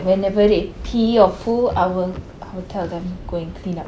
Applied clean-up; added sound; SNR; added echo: none; none; none; none.